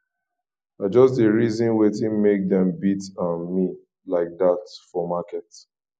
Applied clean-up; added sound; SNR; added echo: none; none; none; none.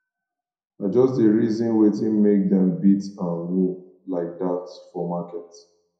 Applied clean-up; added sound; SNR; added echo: none; none; none; reverberation time 0.5 s.